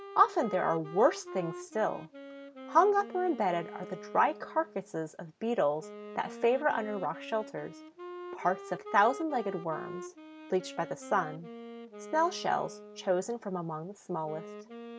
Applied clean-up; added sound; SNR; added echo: none; Wind instrument, woodwind instrument; 14 dB; none.